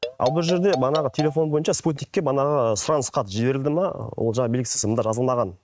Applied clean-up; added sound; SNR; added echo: neural mask model RNNoise.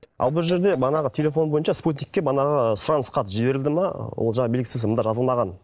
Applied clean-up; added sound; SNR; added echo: neural separator model SepFormer DNS4.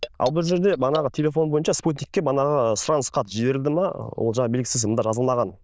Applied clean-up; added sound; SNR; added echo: neural diffusion model UNIVERSE++.